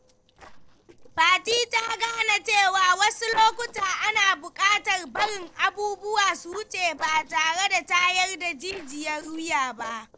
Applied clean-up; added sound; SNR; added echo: neural separator model SepFormer DNS4.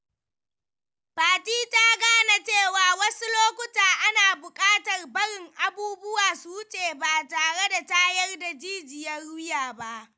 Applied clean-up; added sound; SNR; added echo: none; none; none; none.